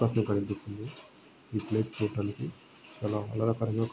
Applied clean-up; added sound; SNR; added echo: none; none; none; none.